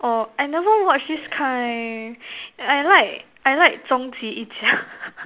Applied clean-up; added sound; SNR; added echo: none; none; none; none.